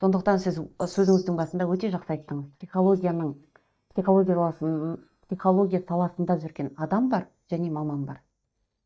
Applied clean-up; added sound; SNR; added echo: neural mask model DeepFilterNet 3.